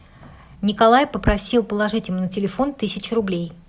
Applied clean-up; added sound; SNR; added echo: none; none; none; none.